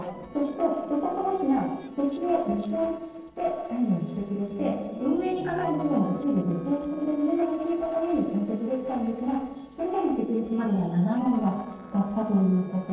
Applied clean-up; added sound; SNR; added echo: neural separator model SepFormer DNS4.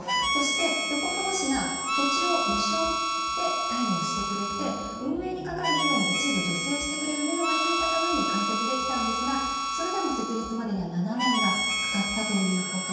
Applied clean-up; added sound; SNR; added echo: none; Harmonica; -2 dB; reverberation time 1.2 s.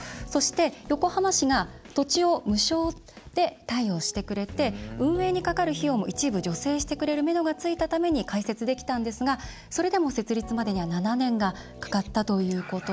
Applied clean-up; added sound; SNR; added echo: none; none; none; none.